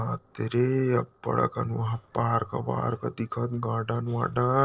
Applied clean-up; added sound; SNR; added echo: neural separator model SepFormer DNS4.